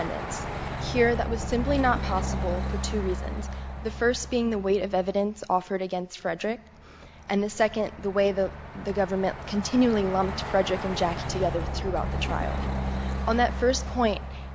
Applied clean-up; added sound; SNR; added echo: none; Truck; 5 dB; none.